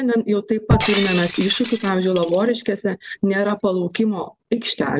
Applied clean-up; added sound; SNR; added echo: none; Shatter; 7 dB; none.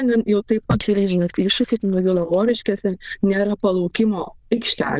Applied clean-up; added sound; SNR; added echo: neural diffusion model UNIVERSE++.